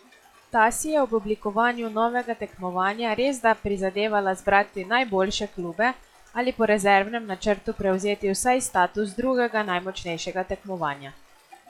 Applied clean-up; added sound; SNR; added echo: classical method log-MMSE.